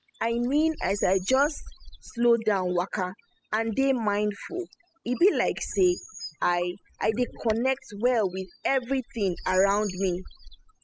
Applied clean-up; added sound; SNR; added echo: classical method spectral subtraction.